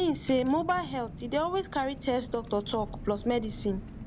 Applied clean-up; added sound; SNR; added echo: none; Car; 12 dB; none.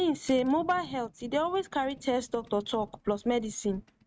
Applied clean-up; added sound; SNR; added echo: neural mask model RNNoise.